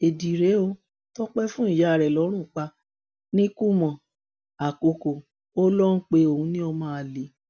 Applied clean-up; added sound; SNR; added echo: none; none; none; none.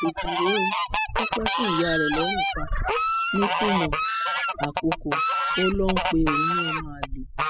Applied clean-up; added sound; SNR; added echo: classical method spectral subtraction.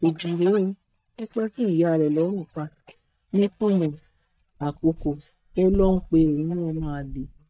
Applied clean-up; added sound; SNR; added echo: neural mask model DeepFilterNet 3.